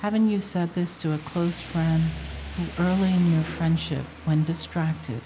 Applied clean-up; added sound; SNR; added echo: none; Rain; 14 dB; none.